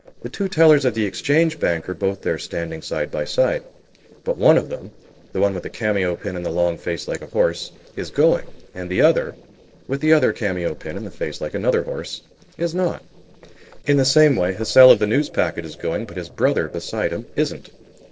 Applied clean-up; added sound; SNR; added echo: neural separator model SepFormer DNS4.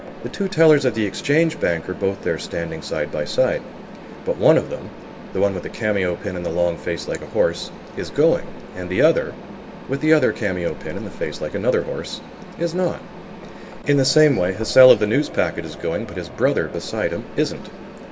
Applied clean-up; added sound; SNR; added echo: none; Mechanisms; 14 dB; reverberation time 2.4 s.